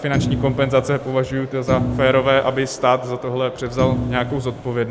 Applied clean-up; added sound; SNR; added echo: none; Thump, thud; 4 dB; none.